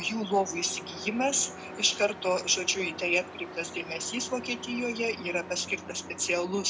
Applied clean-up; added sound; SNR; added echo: none; Truck; 13 dB; none.